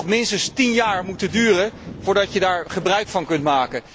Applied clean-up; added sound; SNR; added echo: none; Boat, Water vehicle + Thunder; 17 dB; none.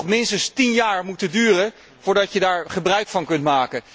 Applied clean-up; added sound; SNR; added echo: none; none; none; none.